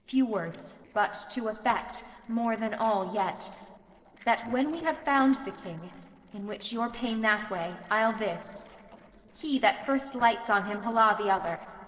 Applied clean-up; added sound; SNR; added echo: neural separator model SepFormer DNS4.